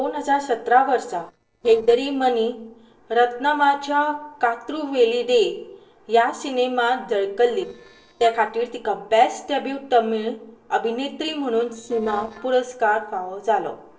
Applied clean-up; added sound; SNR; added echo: neural separator model SepFormer DNS4.